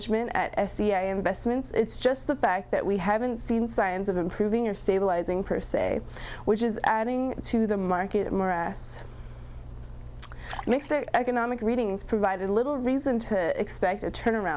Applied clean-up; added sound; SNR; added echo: none; Fill (with liquid); 20 dB; none.